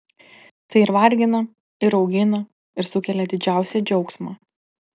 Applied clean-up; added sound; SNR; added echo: none; none; none; none.